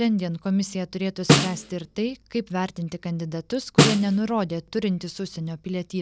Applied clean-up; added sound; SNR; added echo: none; Snare drum; -4 dB; none.